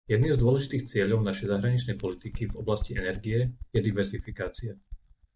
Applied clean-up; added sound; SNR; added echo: neural mask model DeepFilterNet 3.